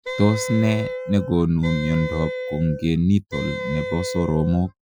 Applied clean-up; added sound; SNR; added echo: classical method Wiener filter.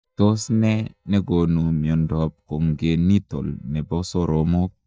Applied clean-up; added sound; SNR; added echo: neural mask model DeepFilterNet 3.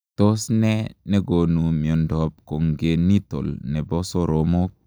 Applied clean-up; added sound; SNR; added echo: none; none; none; none.